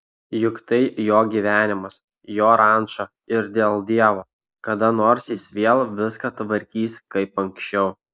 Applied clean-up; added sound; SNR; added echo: neural mask model Resemble Enhance denoiser.